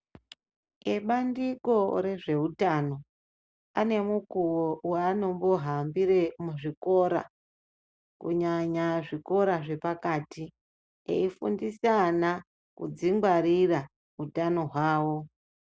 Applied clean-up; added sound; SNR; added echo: none; none; none; none.